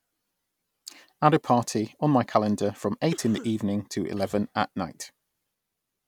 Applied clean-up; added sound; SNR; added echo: none; Cough; 18 dB; none.